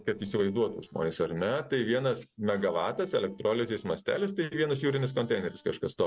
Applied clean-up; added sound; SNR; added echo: neural separator model SepFormer DNS4.